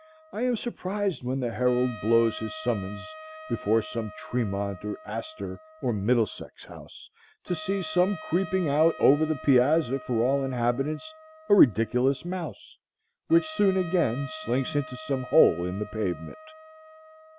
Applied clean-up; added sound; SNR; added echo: none; Trumpet; 18 dB; none.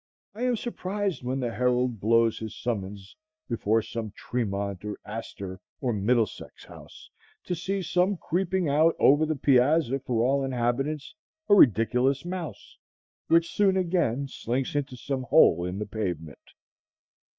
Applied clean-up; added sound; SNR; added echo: neural mask model DeepFilterNet 3.